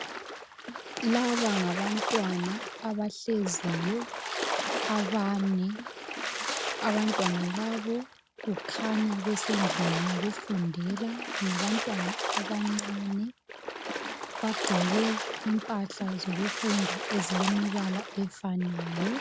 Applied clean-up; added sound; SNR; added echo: none; Splash, splatter; 4 dB; none.